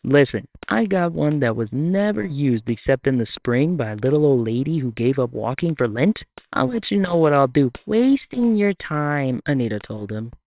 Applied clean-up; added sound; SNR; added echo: neural separator model SepFormer WHAMR!.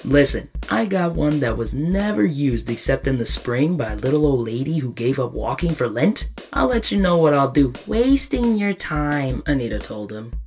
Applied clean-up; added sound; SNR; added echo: none; Snare drum; 12 dB; reverberation time 0.1 s.